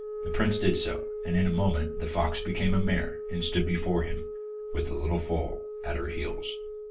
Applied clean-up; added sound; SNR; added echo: none; Wind instrument, woodwind instrument; 7 dB; reverberation time 0.3 s.